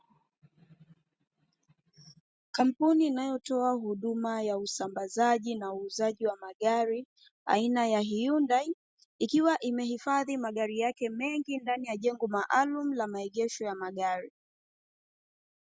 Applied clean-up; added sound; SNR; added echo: none; none; none; none.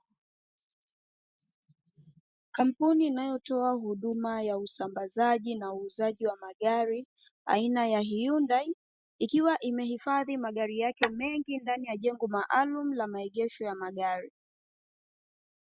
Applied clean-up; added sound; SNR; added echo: neural mask model Resemble Enhance denoiser.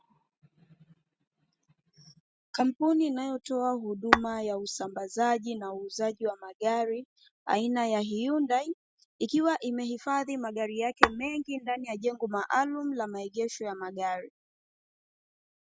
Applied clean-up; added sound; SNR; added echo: none; Tap / Glass; 0 dB; none.